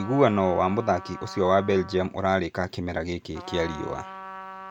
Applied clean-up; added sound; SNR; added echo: none; Trumpet; 15 dB; none.